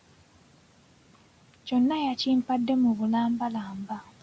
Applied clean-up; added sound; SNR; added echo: none; none; none; none.